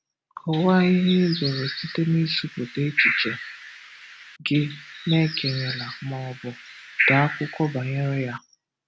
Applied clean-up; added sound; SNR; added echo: none; Bird; 5 dB; none.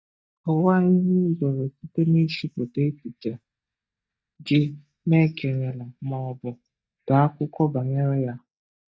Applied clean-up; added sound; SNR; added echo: neural mask model DeepFilterNet 3.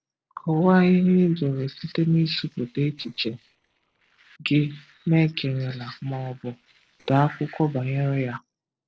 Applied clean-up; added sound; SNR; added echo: neural separator model SepFormer DNS4.